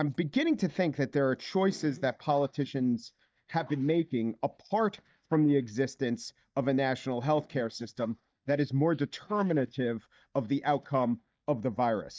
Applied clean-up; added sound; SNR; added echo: neural mask model DeepFilterNet 3.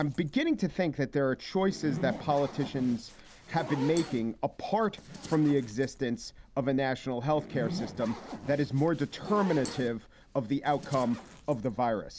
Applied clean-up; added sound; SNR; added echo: none; Zipper (clothing); 13 dB; none.